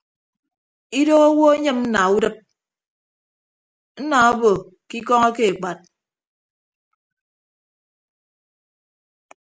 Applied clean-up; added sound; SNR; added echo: none; none; none; none.